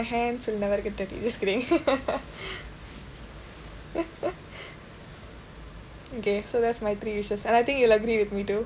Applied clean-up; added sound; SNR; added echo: none; none; none; none.